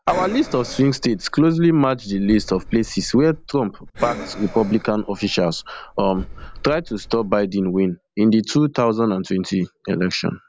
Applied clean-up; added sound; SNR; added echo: none; Breathing; 15 dB; none.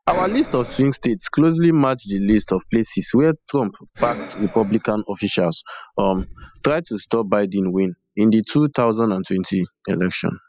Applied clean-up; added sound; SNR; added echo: classical method spectral subtraction.